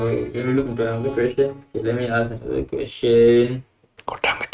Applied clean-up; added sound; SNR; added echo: neural mask model RNNoise.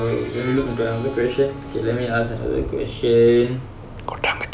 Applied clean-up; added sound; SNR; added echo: none; Harmonica; 19 dB; none.